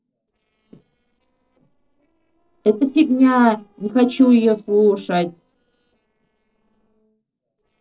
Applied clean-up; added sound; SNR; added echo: neural separator model SepFormer DNS4.